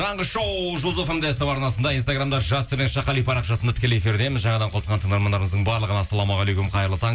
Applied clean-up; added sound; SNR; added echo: none; none; none; none.